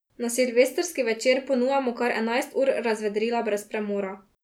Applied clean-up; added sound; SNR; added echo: none; none; none; none.